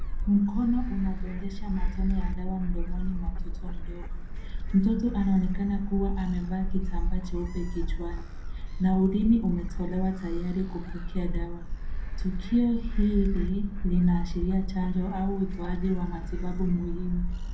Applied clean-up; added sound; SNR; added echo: none; Gull, seagull; 1 dB; reverberation time 0.6 s.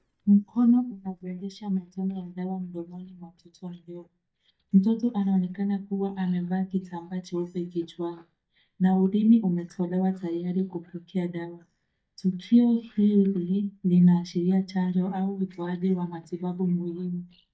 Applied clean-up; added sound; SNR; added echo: neural mask model DeepFilterNet 3.